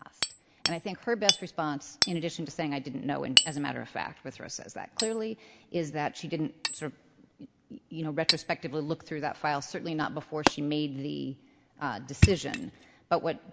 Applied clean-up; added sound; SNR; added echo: none; Hammer; 0 dB; none.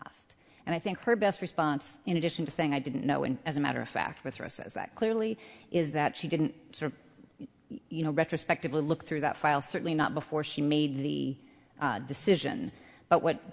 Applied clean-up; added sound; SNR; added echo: none; none; none; none.